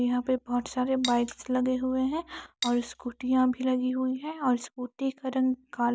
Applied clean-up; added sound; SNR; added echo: none; Cutlery, silverware; 11 dB; none.